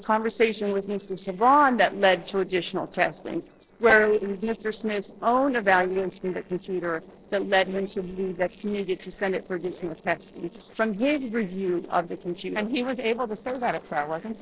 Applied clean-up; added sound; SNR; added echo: neural separator model SepFormer DNS4.